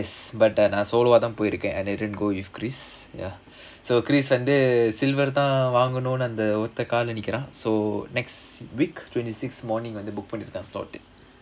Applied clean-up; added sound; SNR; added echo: none; none; none; none.